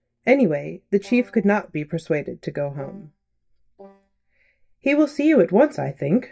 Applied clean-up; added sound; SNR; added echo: neural mask model DeepFilterNet 3.